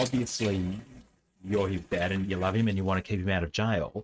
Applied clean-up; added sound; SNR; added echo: neural mask model RNNoise.